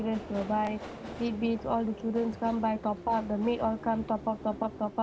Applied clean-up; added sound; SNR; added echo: none; Subway, metro, underground; 12 dB; none.